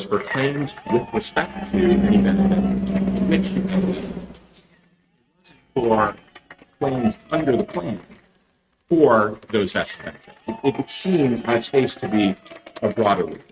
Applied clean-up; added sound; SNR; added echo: neural mask model RNNoise.